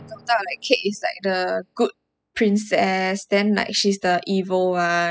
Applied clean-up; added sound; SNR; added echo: classical method spectral subtraction.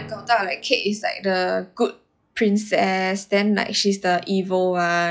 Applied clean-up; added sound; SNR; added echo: classical method log-MMSE.